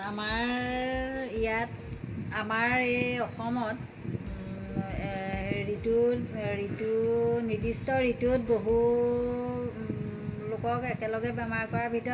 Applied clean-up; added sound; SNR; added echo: none; Drum kit; 13 dB; reverberation time 2.9 s.